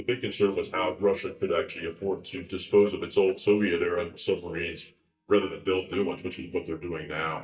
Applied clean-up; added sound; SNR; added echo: neural mask model DeepFilterNet 3.